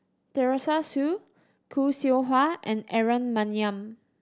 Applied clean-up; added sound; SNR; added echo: none; none; none; none.